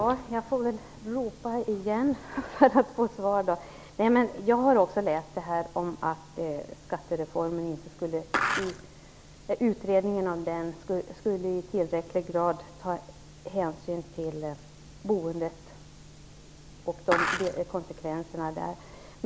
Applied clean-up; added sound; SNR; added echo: none; Skateboard; 0 dB; none.